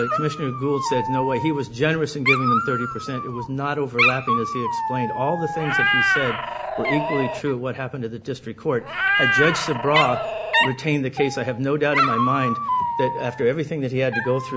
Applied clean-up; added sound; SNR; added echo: none; Dog + Meow; 0 dB; none.